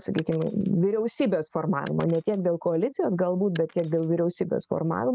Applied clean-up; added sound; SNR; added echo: neural mask model RNNoise.